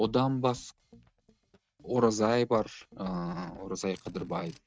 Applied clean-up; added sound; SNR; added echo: neural mask model RNNoise.